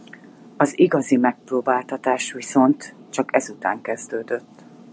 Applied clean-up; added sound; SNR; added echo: none; none; none; none.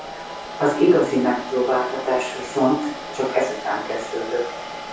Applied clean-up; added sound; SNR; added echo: none; Domestic sounds, home sounds; 11 dB; reverberation time 0.6 s.